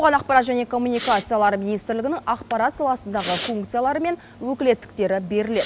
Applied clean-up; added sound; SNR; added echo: none; Respiratory sounds; 11 dB; none.